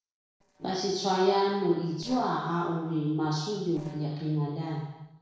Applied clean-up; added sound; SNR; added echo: neural separator model SepFormer DNS4.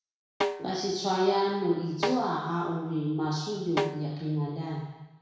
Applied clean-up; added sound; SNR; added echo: none; Snare drum; 6 dB; reverberation time 1.1 s.